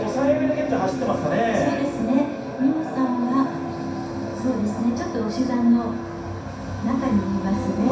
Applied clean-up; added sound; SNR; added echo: none; Wind instrument, woodwind instrument; 13 dB; reverberation time 0.6 s.